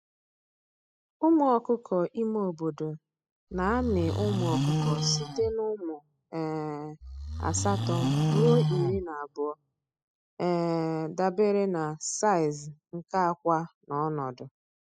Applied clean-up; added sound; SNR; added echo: classical method spectral subtraction.